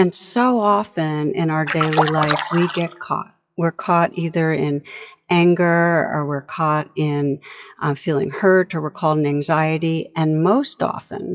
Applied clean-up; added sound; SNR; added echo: classical method WPE with log-MMSE.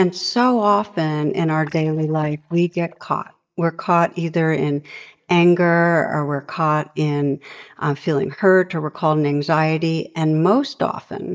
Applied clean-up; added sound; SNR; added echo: neural mask model DeepFilterNet 3.